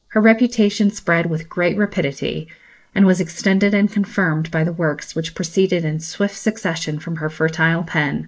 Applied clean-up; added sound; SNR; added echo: neural mask model Resemble Enhance denoiser.